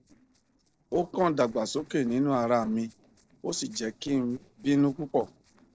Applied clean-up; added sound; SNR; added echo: neural separator model SepFormer DNS4.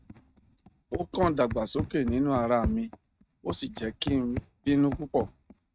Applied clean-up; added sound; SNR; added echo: neural mask model RNNoise.